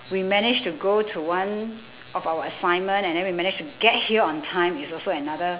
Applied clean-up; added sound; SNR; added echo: none; none; none; none.